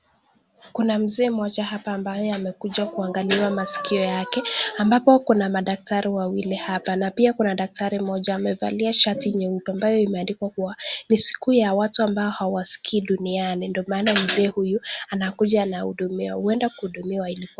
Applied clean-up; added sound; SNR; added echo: none; none; none; none.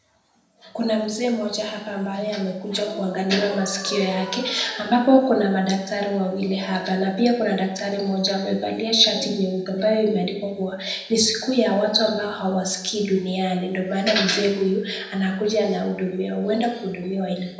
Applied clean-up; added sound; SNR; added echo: none; none; none; reverberation time 0.8 s.